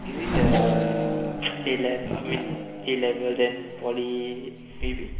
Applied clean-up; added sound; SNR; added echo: none; Race car, auto racing / Accelerating, revving, vroom; 0 dB; reverberation time 1.9 s.